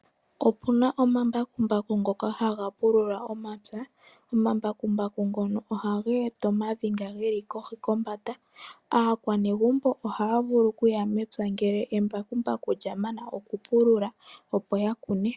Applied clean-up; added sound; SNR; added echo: none; none; none; none.